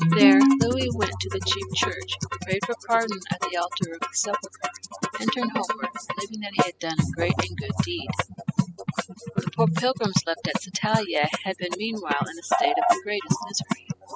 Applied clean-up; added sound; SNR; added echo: classical method spectral subtraction.